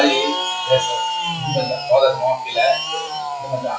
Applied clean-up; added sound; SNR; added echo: classical method WPE with log-MMSE.